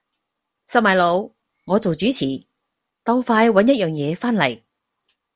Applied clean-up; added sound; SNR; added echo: none; none; none; none.